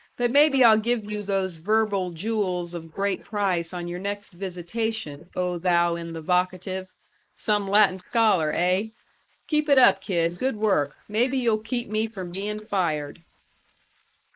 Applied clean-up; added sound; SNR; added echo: neural mask model Resemble Enhance denoiser.